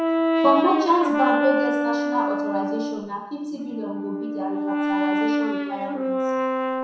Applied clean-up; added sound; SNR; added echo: none; Brass instrument; -2 dB; reverberation time 0.7 s.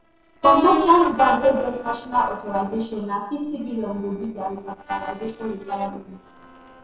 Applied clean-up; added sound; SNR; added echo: neural separator model SepFormer DNS4.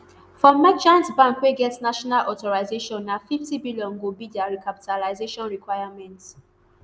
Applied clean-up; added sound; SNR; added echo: none; none; none; none.